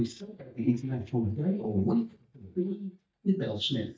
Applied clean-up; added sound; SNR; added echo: neural mask model DeepFilterNet 3.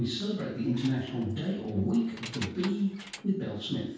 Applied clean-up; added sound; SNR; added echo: none; Keys jangling; 17 dB; reverberation time 0.6 s.